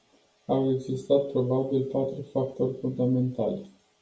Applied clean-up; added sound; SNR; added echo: none; none; none; none.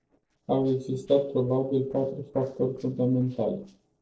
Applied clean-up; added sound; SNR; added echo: neural separator model SepFormer DNS4.